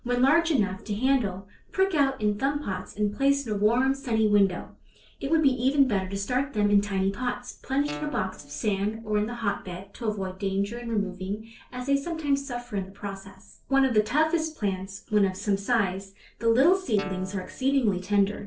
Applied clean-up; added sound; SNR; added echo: neural separator model SepFormer DNS4.